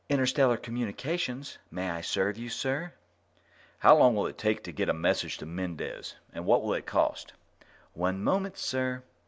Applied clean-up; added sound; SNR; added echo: none; none; none; none.